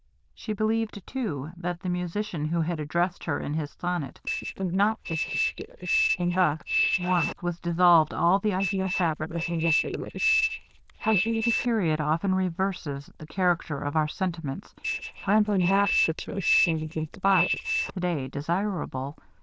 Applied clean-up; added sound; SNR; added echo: neural diffusion model UNIVERSE++.